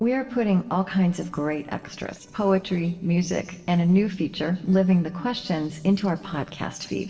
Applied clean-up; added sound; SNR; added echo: neural separator model SepFormer DNS4.